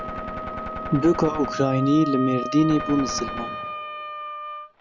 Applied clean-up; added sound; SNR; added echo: none; Gunshot, gunfire + Wind instrument, woodwind instrument; 7 dB; none.